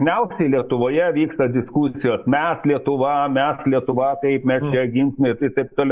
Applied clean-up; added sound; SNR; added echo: neural mask model Resemble Enhance denoiser.